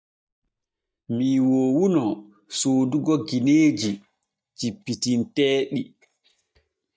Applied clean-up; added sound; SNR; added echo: neural mask model DeepFilterNet 3.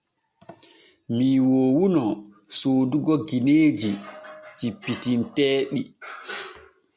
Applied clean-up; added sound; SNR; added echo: none; none; none; none.